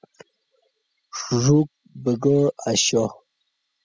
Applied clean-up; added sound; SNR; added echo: classical method spectral subtraction.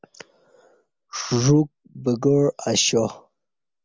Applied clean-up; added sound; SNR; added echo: none; none; none; none.